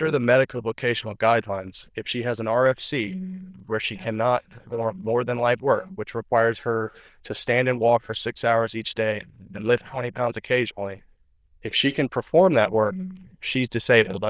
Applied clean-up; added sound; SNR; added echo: neural diffusion model UNIVERSE++.